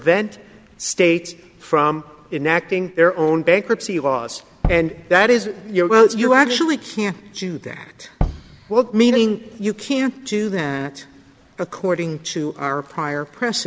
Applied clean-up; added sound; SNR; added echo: none; Tap / Bass drum; 7 dB; none.